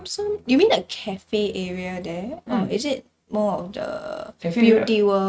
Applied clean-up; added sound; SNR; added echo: neural mask model RNNoise.